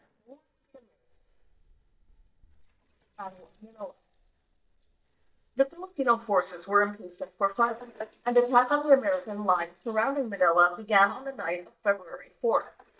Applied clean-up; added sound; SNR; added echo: neural mask model DeepFilterNet 3.